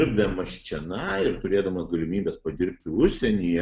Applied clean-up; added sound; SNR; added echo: none; none; none; none.